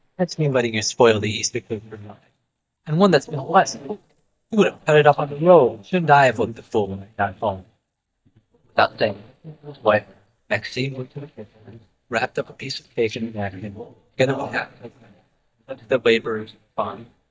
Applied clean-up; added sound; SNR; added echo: neural mask model DeepFilterNet 3.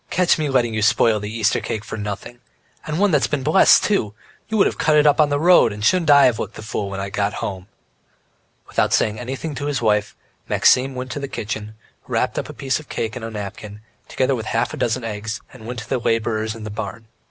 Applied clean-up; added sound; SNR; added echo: none; none; none; none.